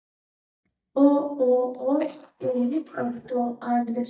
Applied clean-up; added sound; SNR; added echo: neural mask model DeepFilterNet 3.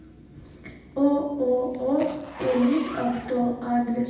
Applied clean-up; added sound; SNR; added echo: none; Zipper (clothing); 17 dB; reverberation time 0.8 s.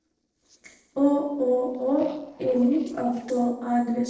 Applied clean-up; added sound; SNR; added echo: neural separator model SepFormer DNS4.